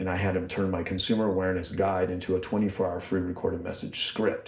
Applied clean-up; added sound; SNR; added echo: none; none; none; reverberation time 0.4 s.